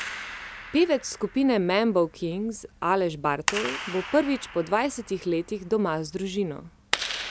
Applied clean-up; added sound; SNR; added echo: none; Clapping; 10 dB; none.